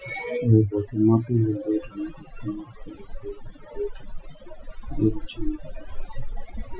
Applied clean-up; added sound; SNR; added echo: classical method Wiener filter.